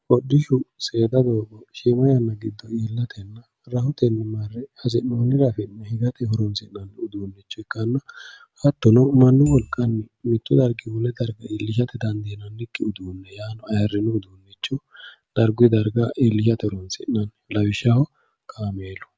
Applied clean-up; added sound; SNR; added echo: none; Marimba, xylophone / Wood; 11 dB; none.